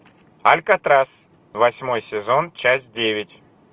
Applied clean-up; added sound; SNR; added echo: none; none; none; none.